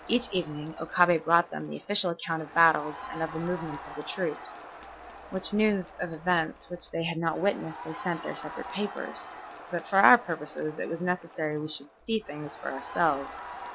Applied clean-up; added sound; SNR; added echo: none; Crowd; 14 dB; none.